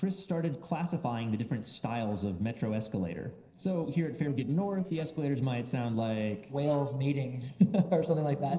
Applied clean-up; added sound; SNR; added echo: neural separator model SepFormer DNS4.